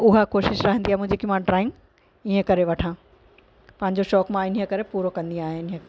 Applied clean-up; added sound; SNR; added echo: none; none; none; none.